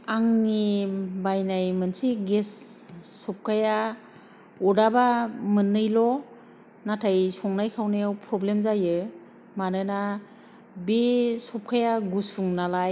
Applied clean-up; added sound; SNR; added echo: none; none; none; none.